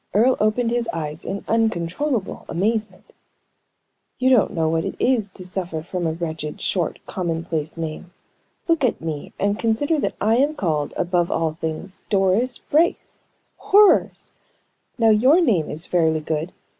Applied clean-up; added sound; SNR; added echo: none; none; none; none.